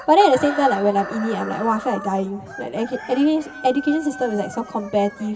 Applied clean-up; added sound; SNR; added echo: none; Chicken, rooster; 14 dB; reverberation time 2.4 s.